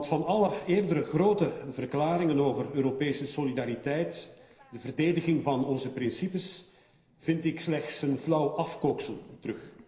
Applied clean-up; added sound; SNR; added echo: neural separator model SepFormer DNS4.